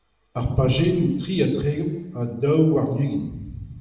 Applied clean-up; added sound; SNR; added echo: none; none; none; reverberation time 1.0 s.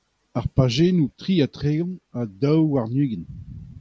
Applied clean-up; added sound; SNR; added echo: none; none; none; none.